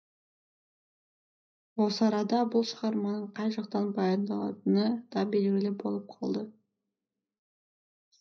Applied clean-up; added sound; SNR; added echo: none; none; none; reverberation time 0.5 s.